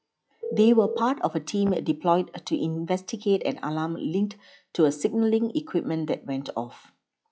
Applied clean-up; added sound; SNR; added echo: classical method log-MMSE.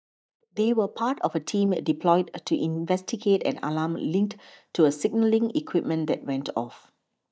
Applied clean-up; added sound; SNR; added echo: neural mask model DeepFilterNet 3.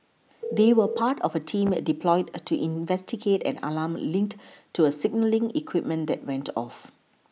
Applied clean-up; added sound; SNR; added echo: none; Telephone; 15 dB; none.